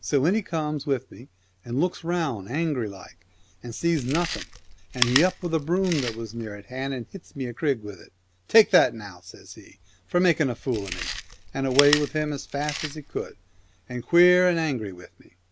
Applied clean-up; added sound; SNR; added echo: none; Chewing, mastication; 11 dB; none.